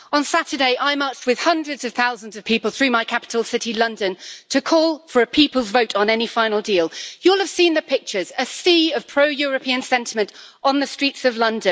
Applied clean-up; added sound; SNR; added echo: none; none; none; none.